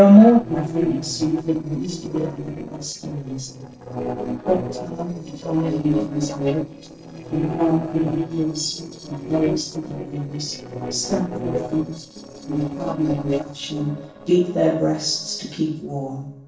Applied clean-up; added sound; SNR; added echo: neural separator model SepFormer DNS4.